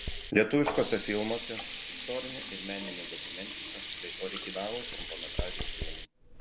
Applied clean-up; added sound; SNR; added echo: none; Sink (filling or washing); -2 dB; none.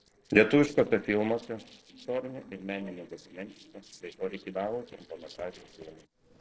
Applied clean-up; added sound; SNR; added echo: neural separator model SepFormer DNS4.